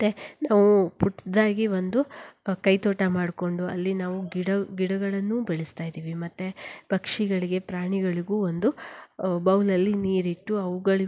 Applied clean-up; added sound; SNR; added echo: none; none; none; none.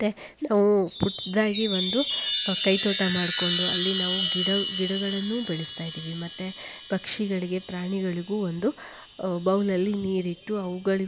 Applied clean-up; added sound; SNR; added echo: none; Chime; 1 dB; none.